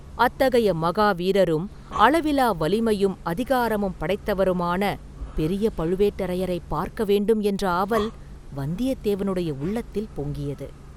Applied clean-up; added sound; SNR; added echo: none; Breathing; 17 dB; none.